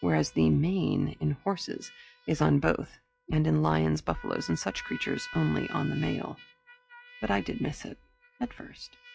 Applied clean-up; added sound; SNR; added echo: classical method log-MMSE.